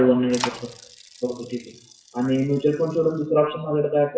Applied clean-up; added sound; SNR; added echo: classical method WPE with log-MMSE.